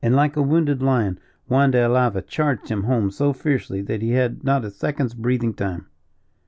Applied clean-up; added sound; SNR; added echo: none; none; none; none.